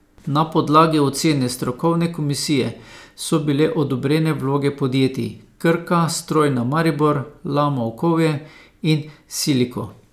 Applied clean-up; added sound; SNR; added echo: none; none; none; none.